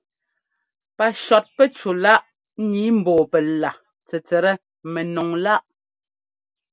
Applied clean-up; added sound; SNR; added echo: none; none; none; none.